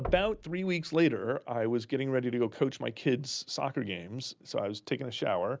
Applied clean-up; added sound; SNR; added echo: none; Knock; 15 dB; none.